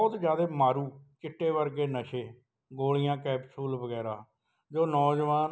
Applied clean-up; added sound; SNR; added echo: none; none; none; none.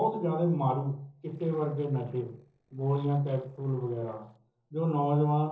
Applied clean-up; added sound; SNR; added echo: neural separator model SepFormer DNS4.